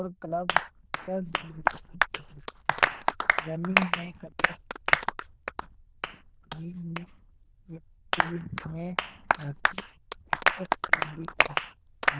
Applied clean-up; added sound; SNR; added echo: neural diffusion model UNIVERSE++.